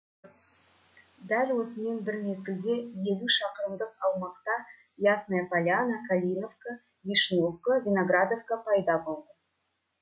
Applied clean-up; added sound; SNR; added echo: none; none; none; none.